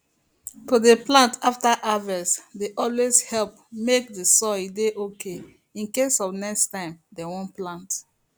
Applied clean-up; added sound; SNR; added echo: none; none; none; none.